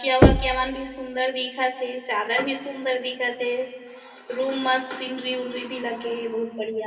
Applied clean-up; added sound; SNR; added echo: none; Knock; -3 dB; reverberation time 1.8 s.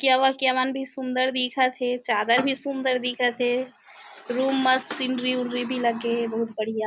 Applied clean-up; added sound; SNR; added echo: none; none; none; none.